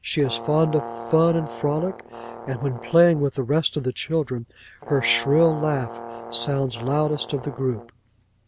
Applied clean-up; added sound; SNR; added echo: none; Brass instrument; 13 dB; none.